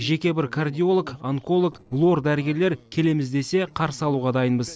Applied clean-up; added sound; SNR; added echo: neural separator model SepFormer DNS4.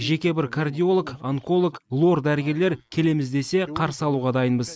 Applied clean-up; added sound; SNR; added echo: neural mask model Resemble Enhance denoiser.